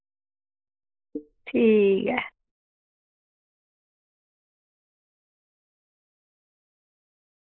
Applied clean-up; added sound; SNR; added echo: neural mask model Resemble Enhance denoiser.